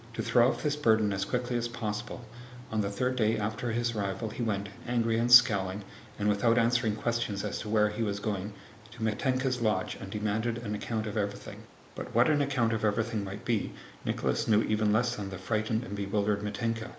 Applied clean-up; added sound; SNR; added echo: none; none; none; none.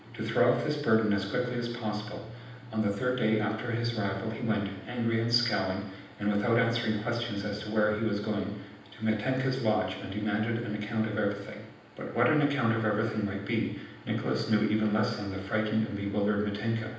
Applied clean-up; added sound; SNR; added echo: none; none; none; reverberation time 0.9 s.